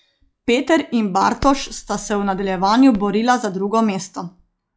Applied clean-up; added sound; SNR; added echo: classical method log-MMSE.